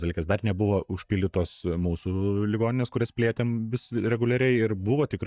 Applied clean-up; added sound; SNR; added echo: neural mask model DeepFilterNet 3.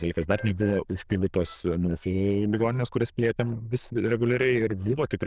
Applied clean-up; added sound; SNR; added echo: neural diffusion model UNIVERSE++.